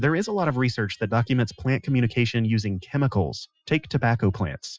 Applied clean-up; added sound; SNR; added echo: classical method Wiener filter.